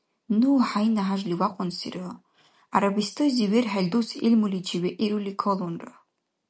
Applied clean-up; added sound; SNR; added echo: none; none; none; none.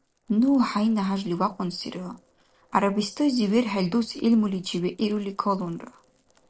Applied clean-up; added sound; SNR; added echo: neural separator model SepFormer DNS4.